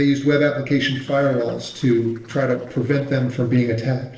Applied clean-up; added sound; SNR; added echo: neural separator model SepFormer DNS4.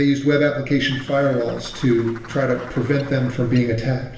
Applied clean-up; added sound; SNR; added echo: none; Bird; 19 dB; reverberation time 0.8 s.